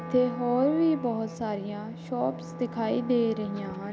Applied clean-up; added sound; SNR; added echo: none; Wind instrument, woodwind instrument; 12 dB; none.